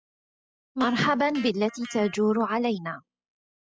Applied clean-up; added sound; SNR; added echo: classical method spectral subtraction.